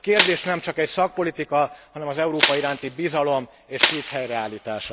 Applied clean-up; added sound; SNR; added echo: none; Crushing; 2 dB; none.